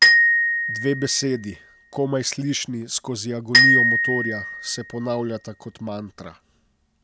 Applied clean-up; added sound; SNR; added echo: none; Glockenspiel; -5 dB; none.